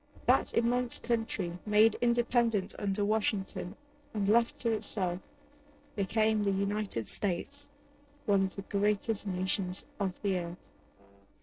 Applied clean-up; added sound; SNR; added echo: neural separator model SepFormer DNS4.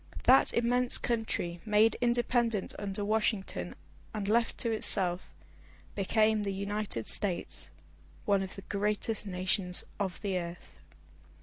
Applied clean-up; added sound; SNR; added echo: none; none; none; none.